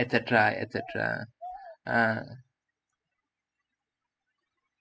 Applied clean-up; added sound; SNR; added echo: classical method spectral subtraction.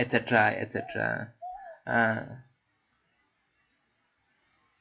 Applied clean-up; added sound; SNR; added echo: classical method log-MMSE.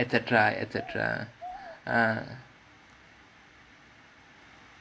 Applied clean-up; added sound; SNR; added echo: none; Bird vocalization, bird call, bird song; 16 dB; none.